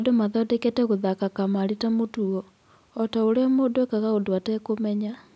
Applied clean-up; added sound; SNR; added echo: none; none; none; none.